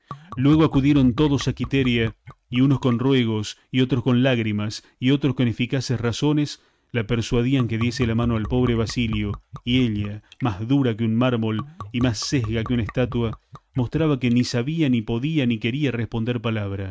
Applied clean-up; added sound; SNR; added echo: neural mask model RNNoise.